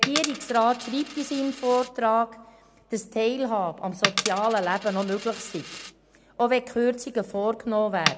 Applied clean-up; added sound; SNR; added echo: none; Coin (dropping); 8 dB; none.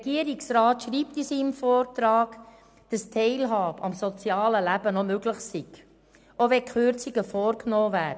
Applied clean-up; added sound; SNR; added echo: none; none; none; none.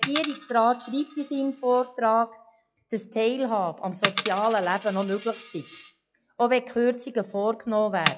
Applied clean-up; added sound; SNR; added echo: classical method log-MMSE.